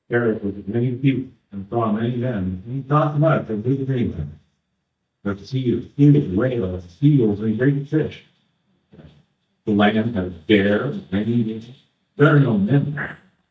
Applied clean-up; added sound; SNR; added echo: neural mask model DeepFilterNet 3.